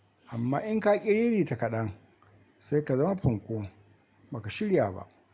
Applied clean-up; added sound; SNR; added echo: none; none; none; none.